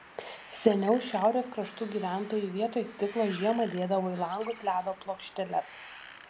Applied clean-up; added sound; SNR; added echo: none; Wind; 17 dB; none.